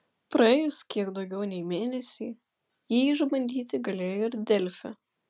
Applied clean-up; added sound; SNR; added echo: none; none; none; none.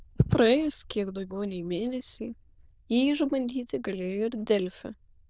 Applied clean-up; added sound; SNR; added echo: neural diffusion model UNIVERSE++.